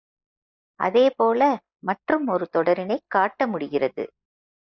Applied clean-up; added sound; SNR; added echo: neural mask model Resemble Enhance denoiser.